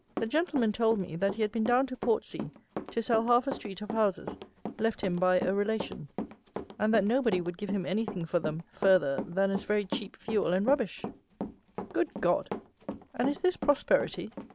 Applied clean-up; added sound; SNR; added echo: none; Run; 11 dB; none.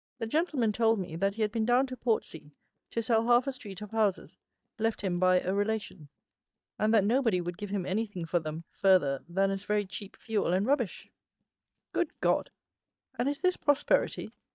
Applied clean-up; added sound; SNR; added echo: neural mask model DeepFilterNet 3.